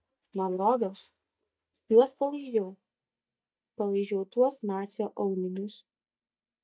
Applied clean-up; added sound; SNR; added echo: neural mask model DeepFilterNet 3.